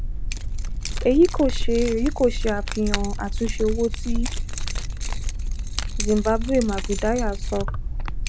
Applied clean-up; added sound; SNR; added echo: none; Keys jangling; 0 dB; none.